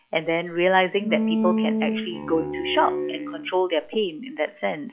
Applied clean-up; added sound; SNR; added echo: classical method log-MMSE.